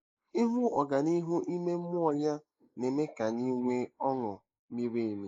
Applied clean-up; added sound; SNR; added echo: neural mask model Resemble Enhance denoiser.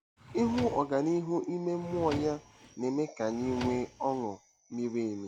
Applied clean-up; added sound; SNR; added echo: none; Drawer open or close; 12 dB; none.